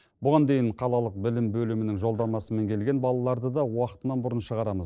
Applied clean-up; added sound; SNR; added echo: neural separator model SepFormer DNS4.